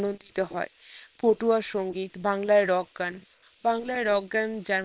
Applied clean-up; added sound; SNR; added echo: neural separator model SepFormer WHAM!.